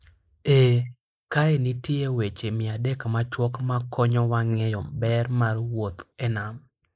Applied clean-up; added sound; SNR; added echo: neural mask model Resemble Enhance denoiser.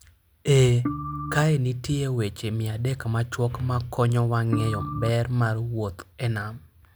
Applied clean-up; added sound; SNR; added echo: none; Organ; 8 dB; none.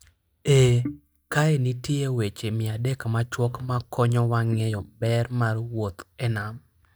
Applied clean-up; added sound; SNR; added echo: neural mask model DeepFilterNet 3.